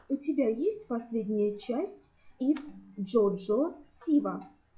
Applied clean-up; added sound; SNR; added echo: classical method log-MMSE.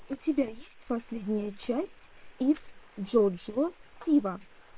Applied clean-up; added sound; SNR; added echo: neural separator model SepFormer WHAM!.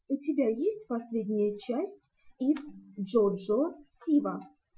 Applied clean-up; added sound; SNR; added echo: classical method Wiener filter.